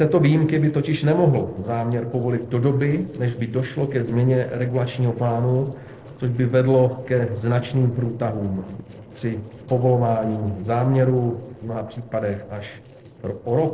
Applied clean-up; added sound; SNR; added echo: neural separator model SepFormer DNS4.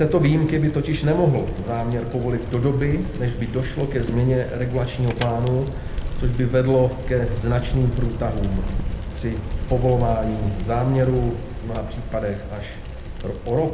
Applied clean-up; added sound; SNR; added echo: none; Bicycle; 6 dB; reverberation time 0.7 s.